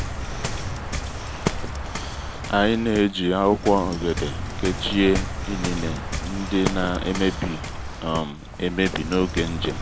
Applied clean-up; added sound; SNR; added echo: none; Waves, surf; 4 dB; none.